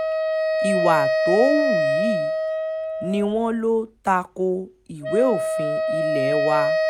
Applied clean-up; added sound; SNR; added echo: none; Wind instrument, woodwind instrument; -2 dB; none.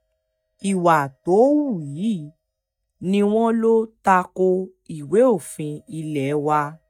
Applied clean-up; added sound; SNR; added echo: neural mask model DeepFilterNet 3.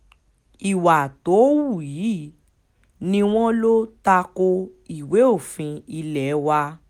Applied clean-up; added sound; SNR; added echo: none; none; none; none.